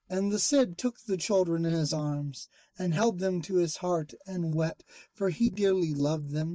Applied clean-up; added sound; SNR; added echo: neural mask model Resemble Enhance denoiser.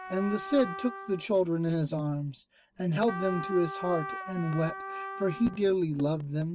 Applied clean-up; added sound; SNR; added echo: none; Trumpet; 12 dB; none.